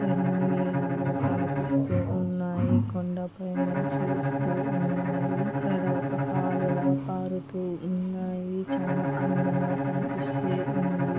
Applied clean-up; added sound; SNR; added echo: none; Bowed string instrument; 0 dB; none.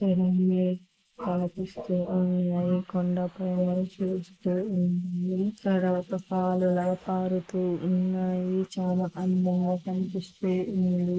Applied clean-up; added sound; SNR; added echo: neural mask model Resemble Enhance denoiser.